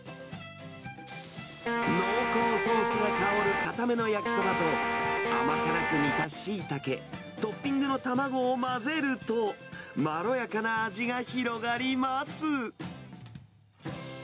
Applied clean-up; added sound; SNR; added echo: none; Guitar; -2 dB; none.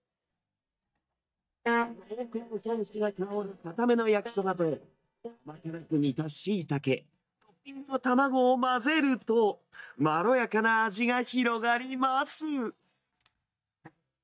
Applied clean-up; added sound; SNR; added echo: neural mask model DeepFilterNet 3.